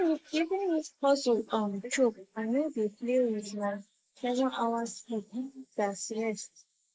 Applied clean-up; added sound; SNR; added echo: neural mask model Resemble Enhance denoiser.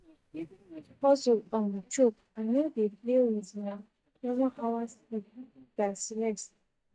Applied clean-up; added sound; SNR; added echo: neural mask model DeepFilterNet 3.